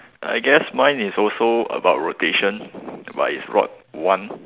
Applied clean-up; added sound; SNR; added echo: none; none; none; none.